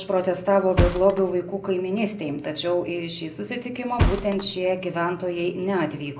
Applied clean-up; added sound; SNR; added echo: none; Thump, thud; 5 dB; reverberation time 0.5 s.